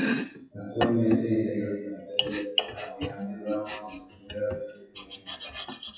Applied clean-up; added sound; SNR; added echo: classical method WPE with log-MMSE.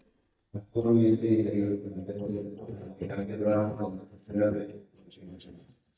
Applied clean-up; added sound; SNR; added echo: neural mask model DeepFilterNet 3.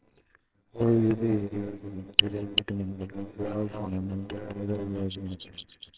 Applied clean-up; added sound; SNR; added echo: neural separator model SepFormer WHAMR!.